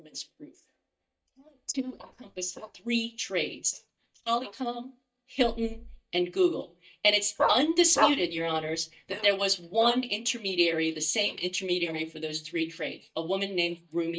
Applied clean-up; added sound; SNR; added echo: neural mask model DeepFilterNet 3.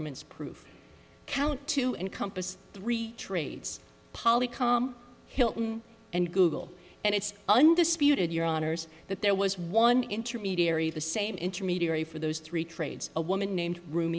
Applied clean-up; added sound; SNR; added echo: none; none; none; none.